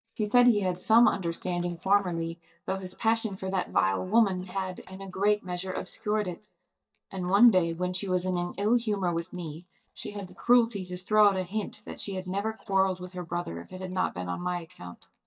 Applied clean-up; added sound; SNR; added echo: neural mask model DeepFilterNet 3.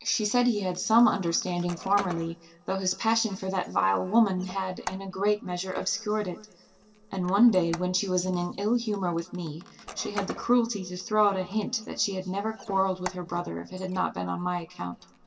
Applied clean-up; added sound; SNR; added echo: none; Squeak; 18 dB; reverberation time 2.7 s.